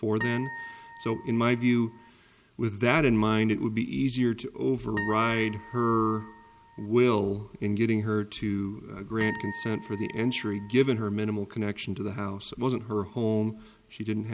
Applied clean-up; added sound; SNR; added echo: none; Harp; 12 dB; none.